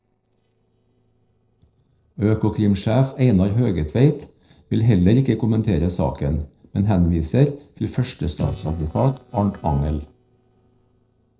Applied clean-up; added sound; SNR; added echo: neural separator model SepFormer DNS4.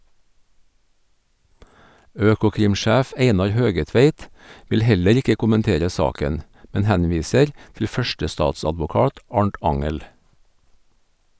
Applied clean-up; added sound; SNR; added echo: none; none; none; none.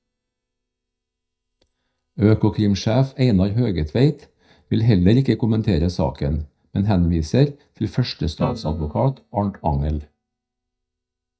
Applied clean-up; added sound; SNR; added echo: neural mask model DeepFilterNet 3.